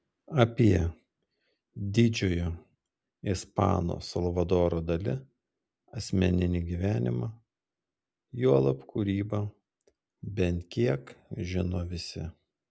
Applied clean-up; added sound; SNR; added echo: none; none; none; none.